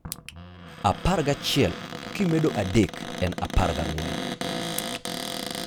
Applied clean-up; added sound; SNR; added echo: none; Cupboard open or close; 7 dB; none.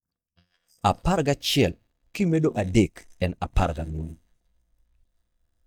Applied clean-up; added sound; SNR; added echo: neural mask model DeepFilterNet 3.